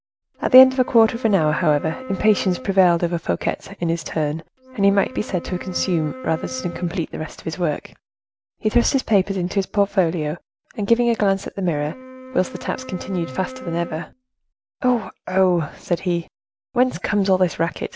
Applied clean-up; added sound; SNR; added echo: none; Wind instrument, woodwind instrument; 15 dB; none.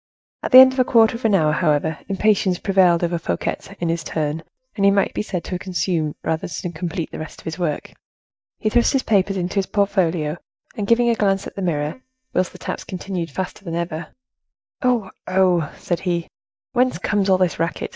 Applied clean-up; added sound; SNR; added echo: neural mask model DeepFilterNet 3.